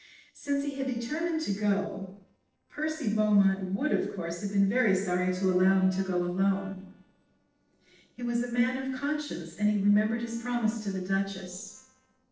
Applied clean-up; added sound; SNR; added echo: neural separator model SepFormer DNS4.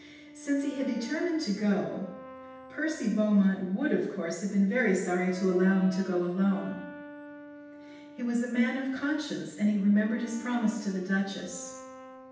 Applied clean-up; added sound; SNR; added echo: none; Brass instrument; 17 dB; reverberation time 0.9 s.